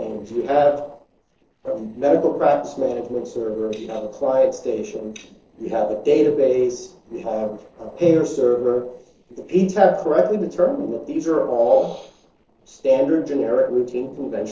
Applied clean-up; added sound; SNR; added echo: neural separator model SepFormer DNS4.